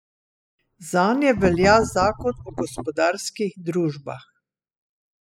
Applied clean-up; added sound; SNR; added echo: classical method spectral subtraction.